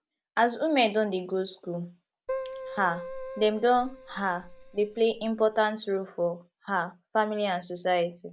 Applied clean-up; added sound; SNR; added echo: none; Keyboard (musical); 11 dB; none.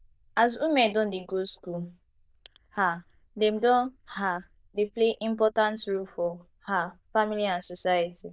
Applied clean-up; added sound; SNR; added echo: neural diffusion model UNIVERSE++.